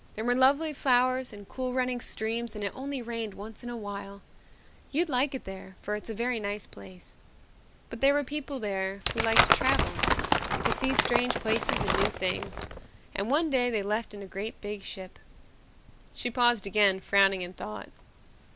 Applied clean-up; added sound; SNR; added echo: none; Crumpling, crinkling; -3 dB; none.